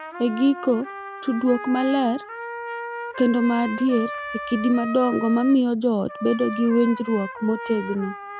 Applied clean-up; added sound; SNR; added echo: none; Trumpet; 11 dB; none.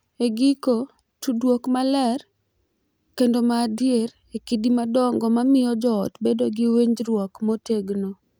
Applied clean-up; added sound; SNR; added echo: none; none; none; none.